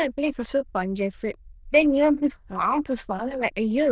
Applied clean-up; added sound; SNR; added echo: neural diffusion model UNIVERSE++.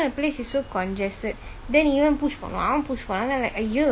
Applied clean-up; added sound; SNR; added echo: none; none; none; none.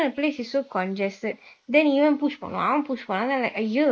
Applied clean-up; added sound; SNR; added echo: neural mask model Resemble Enhance denoiser.